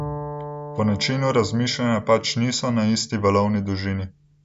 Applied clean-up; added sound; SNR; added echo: none; Bowed string instrument; 14 dB; none.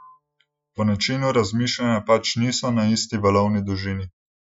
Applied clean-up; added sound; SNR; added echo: classical method Wiener filter.